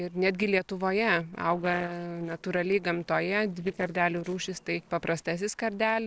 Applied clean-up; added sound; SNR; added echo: neural separator model SepFormer DNS4.